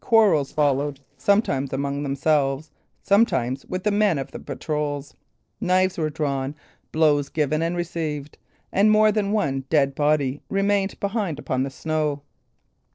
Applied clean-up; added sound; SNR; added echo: neural separator model SepFormer DNS4.